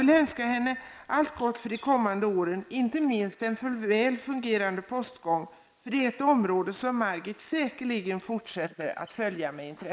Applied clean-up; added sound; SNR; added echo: neural mask model Resemble Enhance denoiser.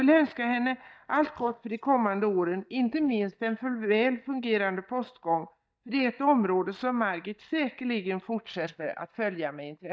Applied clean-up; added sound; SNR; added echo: neural mask model DeepFilterNet 3.